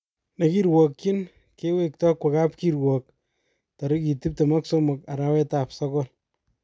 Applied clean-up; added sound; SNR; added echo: none; none; none; none.